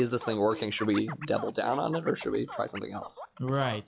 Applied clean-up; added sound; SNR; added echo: classical method WPE with log-MMSE.